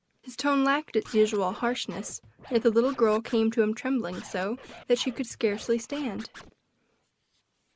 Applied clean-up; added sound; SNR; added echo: none; Scratching (performance technique); 20 dB; none.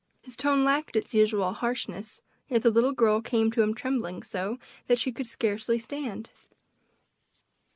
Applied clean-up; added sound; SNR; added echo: none; none; none; none.